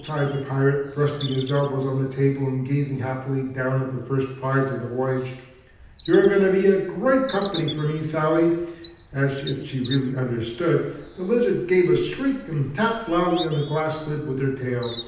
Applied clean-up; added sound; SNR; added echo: none; Bird vocalization, bird call, bird song; 16 dB; reverberation time 0.9 s.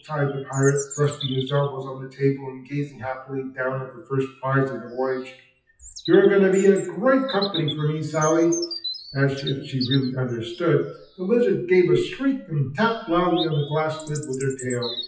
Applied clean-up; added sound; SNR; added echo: classical method WPE with log-MMSE.